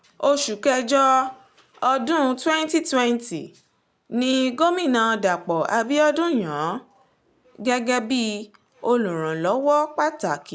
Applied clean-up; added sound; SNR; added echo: none; none; none; none.